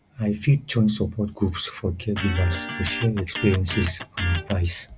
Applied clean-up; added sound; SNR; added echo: none; Electric guitar; 8 dB; none.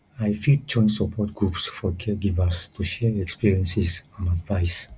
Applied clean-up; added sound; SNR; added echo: none; none; none; none.